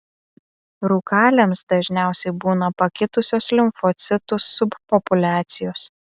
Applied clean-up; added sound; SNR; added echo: none; none; none; none.